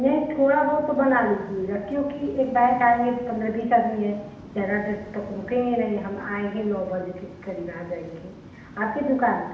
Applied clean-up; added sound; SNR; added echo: none; Waves, surf; 19 dB; reverberation time 0.8 s.